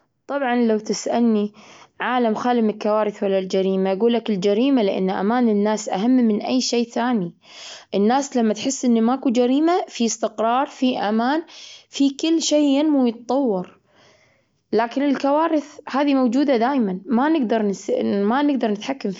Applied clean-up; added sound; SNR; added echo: none; none; none; none.